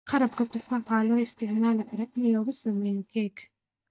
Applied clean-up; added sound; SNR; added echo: neural mask model DeepFilterNet 3.